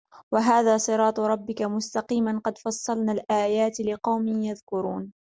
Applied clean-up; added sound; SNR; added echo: none; none; none; none.